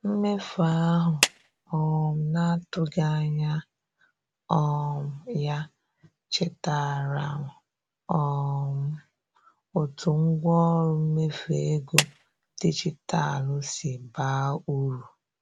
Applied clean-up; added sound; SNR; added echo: none; Clapping; 4 dB; none.